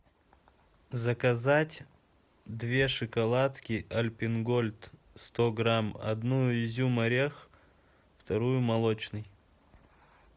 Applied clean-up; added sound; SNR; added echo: none; none; none; none.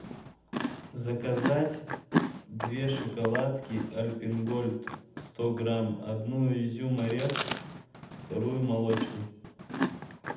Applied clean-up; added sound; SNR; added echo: none; Chewing, mastication; 5 dB; reverberation time 0.8 s.